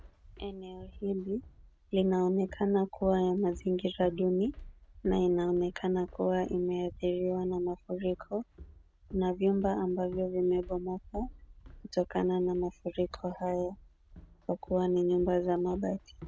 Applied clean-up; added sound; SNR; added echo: none; Walk, footsteps; 19 dB; none.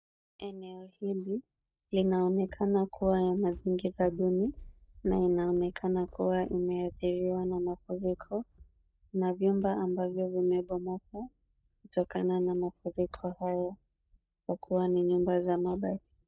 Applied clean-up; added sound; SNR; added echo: neural mask model DeepFilterNet 3.